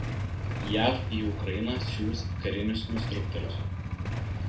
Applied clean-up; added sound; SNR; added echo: none; Idling / Engine starting / Motorcycle / Accelerating, revving, vroom; -2 dB; reverberation time 0.4 s.